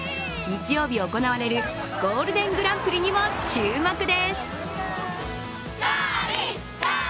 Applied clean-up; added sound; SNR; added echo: none; Vehicle; 14 dB; none.